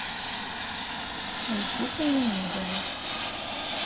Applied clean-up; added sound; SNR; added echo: none; Fixed-wing aircraft, airplane; -3 dB; none.